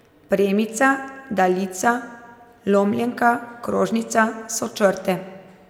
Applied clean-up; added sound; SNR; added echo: none; none; none; none.